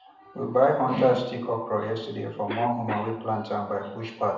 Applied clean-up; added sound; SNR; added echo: none; Cough; 17 dB; reverberation time 0.7 s.